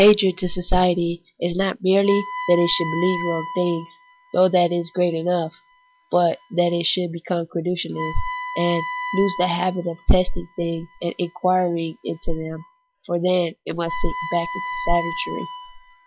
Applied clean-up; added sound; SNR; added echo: classical method log-MMSE.